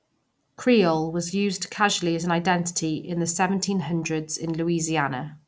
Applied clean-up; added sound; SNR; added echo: none; none; none; none.